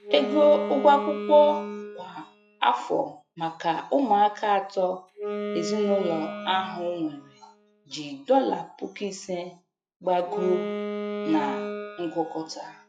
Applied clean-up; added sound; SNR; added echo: classical method log-MMSE.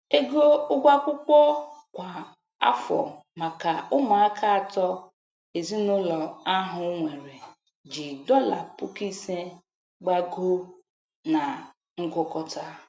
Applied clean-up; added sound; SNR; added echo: none; none; none; none.